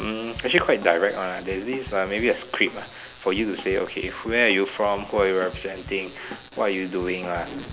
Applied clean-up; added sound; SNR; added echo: none; Drum kit; 18 dB; none.